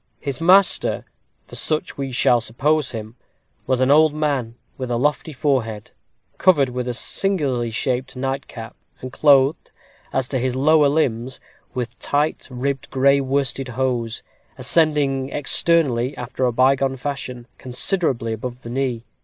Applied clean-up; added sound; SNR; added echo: none; none; none; none.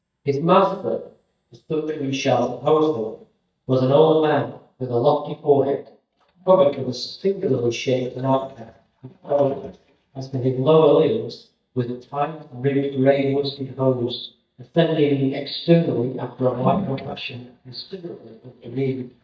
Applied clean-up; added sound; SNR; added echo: neural mask model DeepFilterNet 3.